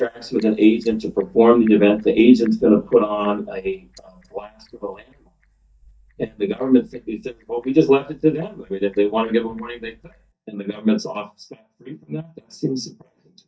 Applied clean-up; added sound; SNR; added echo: neural mask model DeepFilterNet 3.